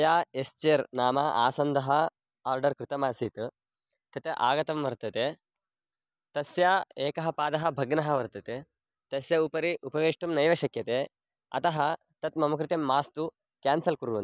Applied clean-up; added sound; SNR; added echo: none; none; none; none.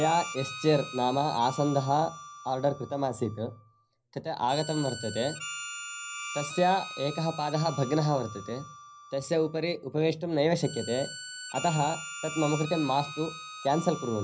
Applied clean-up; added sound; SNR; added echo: none; Harmonica; 12 dB; reverberation time 0.5 s.